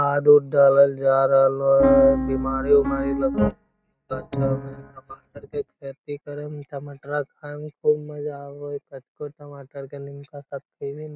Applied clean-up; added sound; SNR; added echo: neural mask model RNNoise.